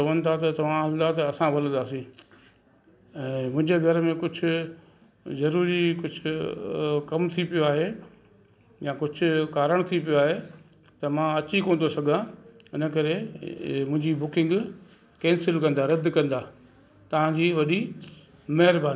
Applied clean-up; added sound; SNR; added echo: none; none; none; none.